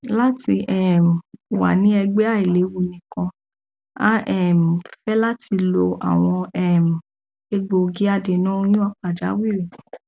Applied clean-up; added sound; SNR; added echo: none; none; none; none.